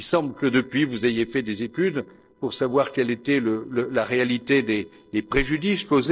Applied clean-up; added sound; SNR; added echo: neural separator model SepFormer DNS4.